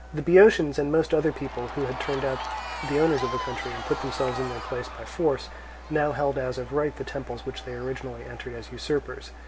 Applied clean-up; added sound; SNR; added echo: none; Crowd / Cheering; 11 dB; none.